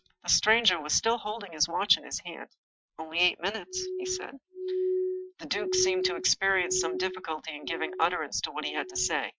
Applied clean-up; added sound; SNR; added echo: classical method Wiener filter.